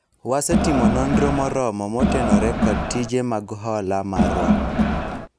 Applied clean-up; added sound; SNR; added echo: none; Crowd; -4 dB; none.